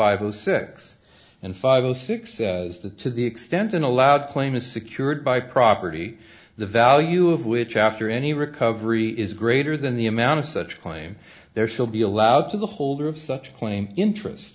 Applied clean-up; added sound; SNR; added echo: none; none; none; none.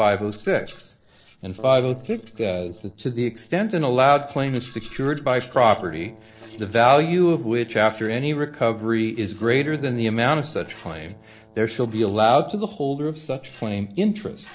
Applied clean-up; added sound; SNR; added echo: neural separator model SepFormer DNS4.